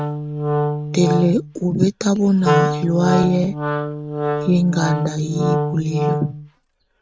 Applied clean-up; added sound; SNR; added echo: neural mask model RNNoise.